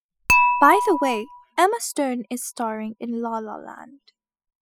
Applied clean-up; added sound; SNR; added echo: classical method spectral subtraction.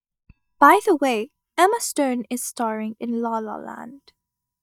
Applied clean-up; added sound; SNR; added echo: neural mask model DeepFilterNet 3.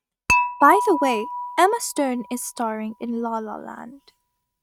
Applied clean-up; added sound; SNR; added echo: neural mask model RNNoise.